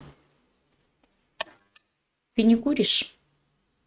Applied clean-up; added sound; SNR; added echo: neural mask model RNNoise.